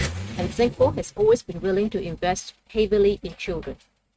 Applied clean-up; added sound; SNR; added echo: neural mask model RNNoise.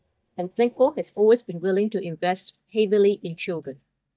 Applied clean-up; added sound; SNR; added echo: neural mask model DeepFilterNet 3.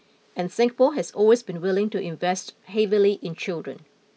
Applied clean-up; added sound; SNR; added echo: none; none; none; none.